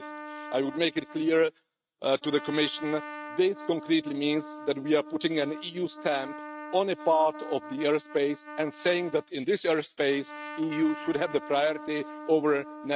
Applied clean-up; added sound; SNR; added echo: neural mask model RNNoise.